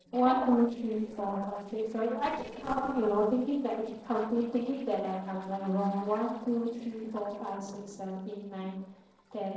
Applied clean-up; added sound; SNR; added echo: neural separator model SepFormer DNS4.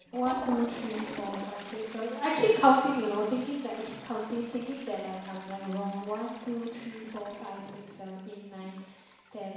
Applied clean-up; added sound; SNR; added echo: none; Toilet flush; 14 dB; reverberation time 1.1 s.